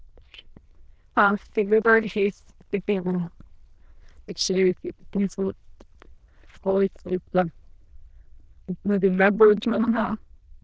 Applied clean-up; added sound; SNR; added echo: neural diffusion model UNIVERSE++.